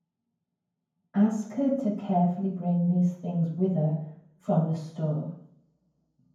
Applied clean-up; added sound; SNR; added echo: none; none; none; reverberation time 0.9 s.